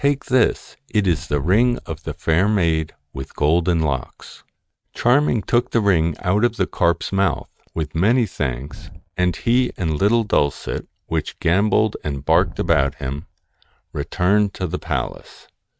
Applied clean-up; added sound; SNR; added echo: neural mask model RNNoise.